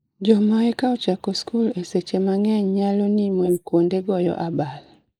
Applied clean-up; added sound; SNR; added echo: neural mask model Resemble Enhance denoiser.